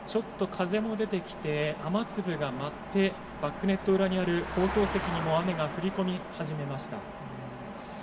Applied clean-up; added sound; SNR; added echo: none; Engine; 12 dB; reverberation time 1.2 s.